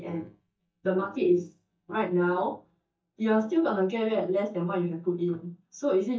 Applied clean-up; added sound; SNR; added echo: neural mask model DeepFilterNet 3.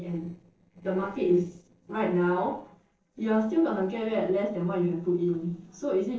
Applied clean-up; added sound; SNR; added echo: neural separator model SepFormer DNS4.